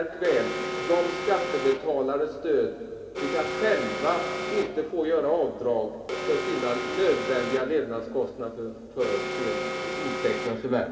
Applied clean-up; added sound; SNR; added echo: none; Alarm; 6 dB; reverberation time 2.5 s.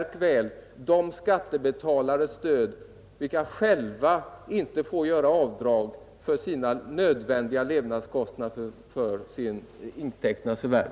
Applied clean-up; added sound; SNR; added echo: none; none; none; none.